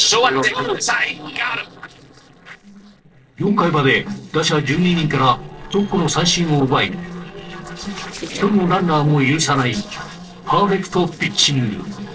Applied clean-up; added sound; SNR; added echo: neural separator model SepFormer DNS4.